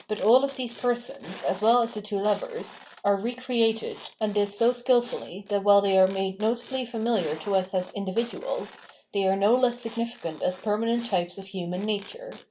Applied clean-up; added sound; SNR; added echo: none; Tearing; 16 dB; reverberation time 0.3 s.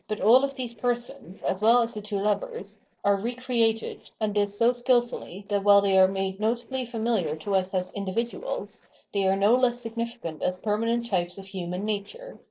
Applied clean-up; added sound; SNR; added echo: neural separator model SepFormer DNS4.